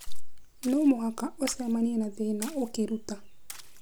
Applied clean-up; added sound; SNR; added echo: none; Splash, splatter; 20 dB; none.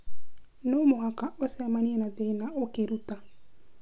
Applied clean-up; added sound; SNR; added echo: none; none; none; none.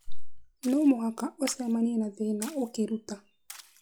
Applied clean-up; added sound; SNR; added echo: classical method log-MMSE.